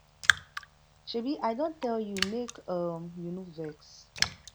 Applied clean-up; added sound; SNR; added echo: none; Raindrop; 0 dB; none.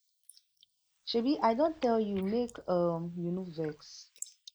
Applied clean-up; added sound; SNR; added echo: neural mask model Resemble Enhance denoiser.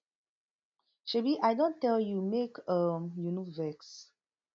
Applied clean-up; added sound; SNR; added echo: none; none; none; none.